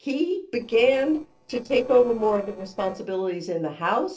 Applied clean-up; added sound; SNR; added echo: neural separator model SepFormer DNS4.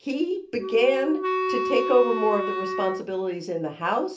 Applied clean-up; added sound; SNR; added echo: none; Wind instrument, woodwind instrument; 3 dB; reverberation time 0.3 s.